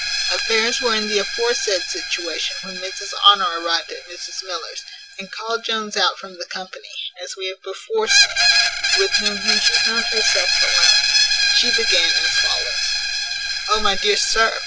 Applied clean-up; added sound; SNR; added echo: none; Screech; -2 dB; none.